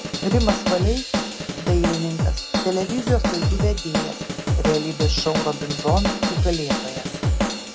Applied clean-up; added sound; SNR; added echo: none; Drum / Drum kit; -3 dB; none.